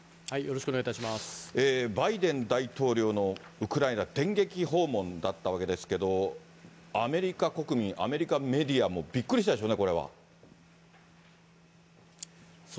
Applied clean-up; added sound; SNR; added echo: none; none; none; none.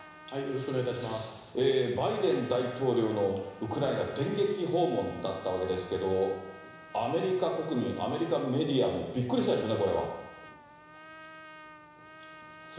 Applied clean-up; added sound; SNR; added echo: none; Trumpet; 19 dB; reverberation time 1.0 s.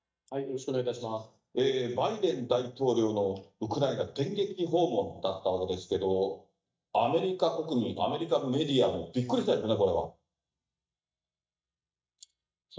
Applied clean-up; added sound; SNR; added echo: neural mask model DeepFilterNet 3.